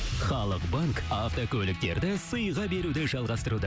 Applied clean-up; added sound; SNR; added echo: none; none; none; none.